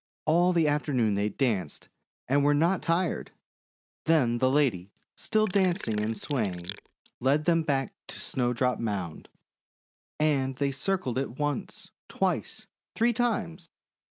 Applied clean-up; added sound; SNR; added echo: neural mask model RNNoise.